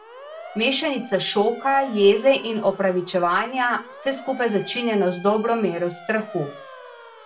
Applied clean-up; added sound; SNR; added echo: none; Motor vehicle (road) / Siren; 18 dB; reverberation time 0.3 s.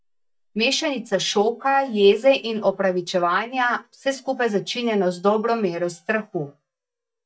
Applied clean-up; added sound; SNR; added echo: neural mask model DeepFilterNet 3.